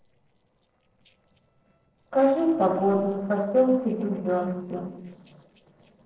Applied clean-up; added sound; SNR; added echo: neural separator model SepFormer DNS4.